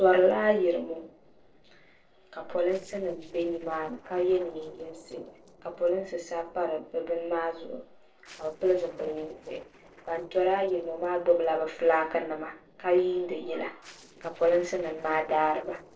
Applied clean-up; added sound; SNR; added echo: neural separator model SepFormer DNS4.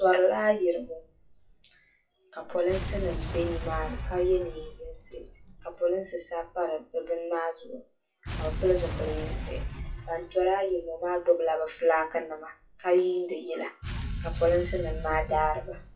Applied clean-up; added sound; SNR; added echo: classical method WPE with log-MMSE.